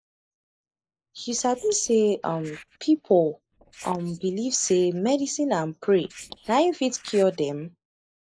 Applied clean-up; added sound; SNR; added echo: neural mask model Resemble Enhance denoiser.